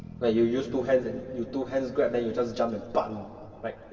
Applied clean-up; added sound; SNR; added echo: none; Bass guitar; 20 dB; reverberation time 2.4 s.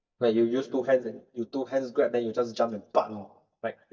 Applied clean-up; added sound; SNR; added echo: neural mask model DeepFilterNet 3.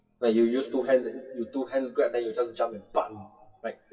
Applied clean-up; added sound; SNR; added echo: classical method WPE with log-MMSE.